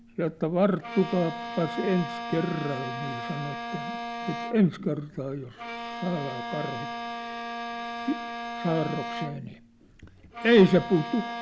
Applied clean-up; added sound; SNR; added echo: none; Bowed string instrument; 8 dB; none.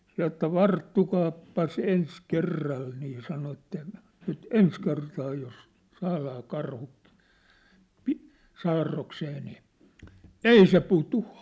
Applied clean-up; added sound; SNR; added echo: none; none; none; none.